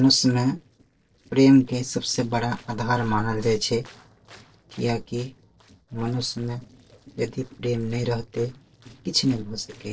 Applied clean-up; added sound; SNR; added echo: neural separator model SepFormer DNS4.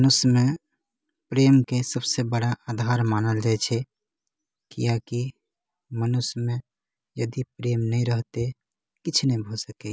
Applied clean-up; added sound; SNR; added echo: none; none; none; none.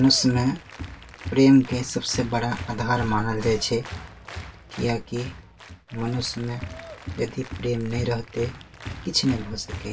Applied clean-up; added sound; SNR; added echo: none; Applause; 13 dB; reverberation time 0.1 s.